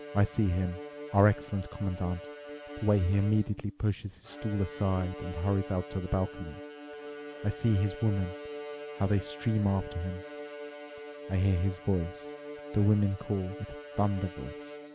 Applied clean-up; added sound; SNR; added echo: none; Bowed string instrument; 12 dB; none.